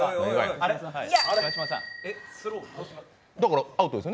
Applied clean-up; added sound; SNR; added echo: none; Bicycle bell; 9 dB; none.